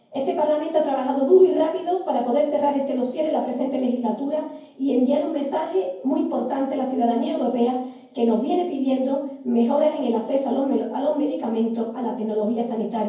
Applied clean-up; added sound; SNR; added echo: none; none; none; reverberation time 0.9 s.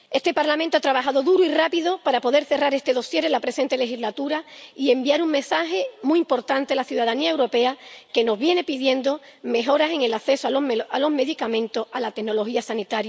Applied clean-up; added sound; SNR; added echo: none; none; none; none.